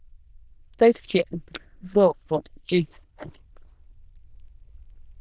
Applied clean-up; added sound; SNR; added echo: neural diffusion model UNIVERSE++.